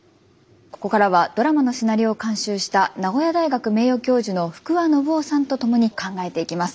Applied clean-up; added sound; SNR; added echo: none; none; none; none.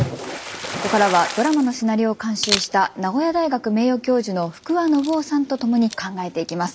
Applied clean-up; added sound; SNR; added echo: none; Camera + Splash, splatter; 10 dB; none.